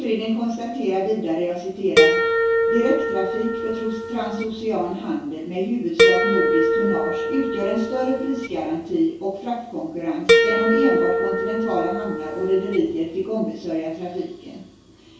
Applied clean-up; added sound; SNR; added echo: none; Harp; -4 dB; reverberation time 0.6 s.